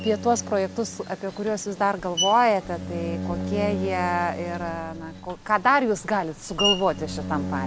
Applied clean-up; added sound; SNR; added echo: none; Bowed string instrument + Screech; 7 dB; none.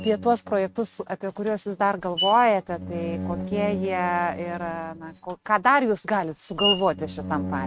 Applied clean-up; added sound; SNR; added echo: neural mask model RNNoise.